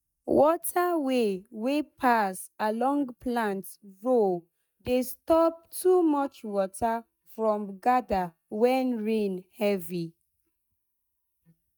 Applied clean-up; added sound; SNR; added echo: neural mask model DeepFilterNet 3.